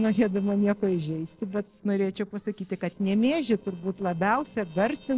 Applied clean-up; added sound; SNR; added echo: neural separator model SepFormer DNS4.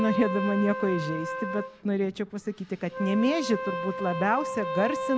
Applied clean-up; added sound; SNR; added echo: none; Wind instrument, woodwind instrument; 6 dB; none.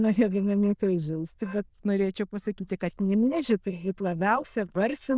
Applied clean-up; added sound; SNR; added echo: neural diffusion model UNIVERSE++.